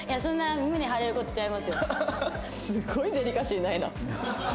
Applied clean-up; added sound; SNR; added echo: none; Wind instrument, woodwind instrument; 17 dB; none.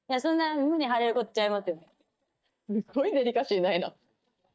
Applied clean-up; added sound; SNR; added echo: neural mask model DeepFilterNet 3.